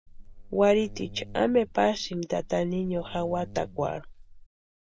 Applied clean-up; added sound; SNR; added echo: none; Buzz; 15 dB; none.